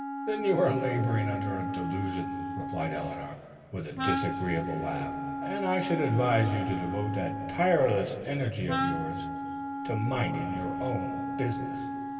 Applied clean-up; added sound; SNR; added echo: none; Wind instrument, woodwind instrument; 4 dB; reverberation time 2.9 s.